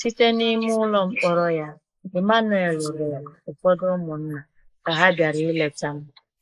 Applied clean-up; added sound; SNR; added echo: neural mask model Resemble Enhance denoiser.